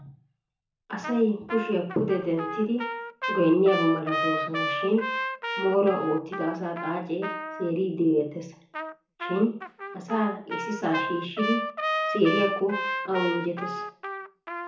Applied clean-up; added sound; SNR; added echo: none; Trumpet; 5 dB; reverberation time 0.6 s.